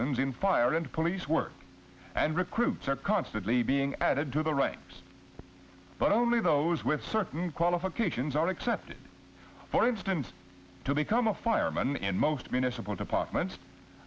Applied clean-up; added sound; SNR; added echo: none; none; none; none.